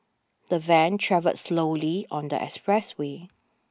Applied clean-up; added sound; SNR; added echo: none; none; none; none.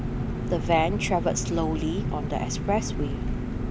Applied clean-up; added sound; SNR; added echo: none; Engine; 0 dB; none.